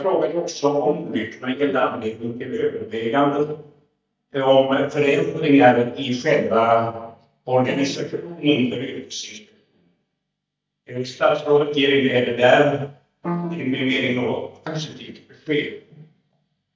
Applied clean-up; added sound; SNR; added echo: neural mask model DeepFilterNet 3.